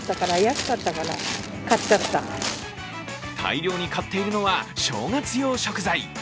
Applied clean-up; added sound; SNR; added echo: none; none; none; none.